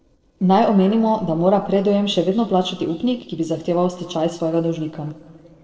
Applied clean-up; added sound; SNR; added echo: neural separator model SepFormer DNS4.